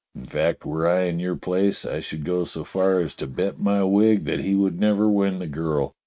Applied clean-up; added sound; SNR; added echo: neural mask model RNNoise.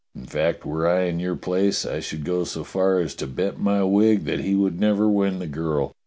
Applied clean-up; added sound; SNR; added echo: none; none; none; none.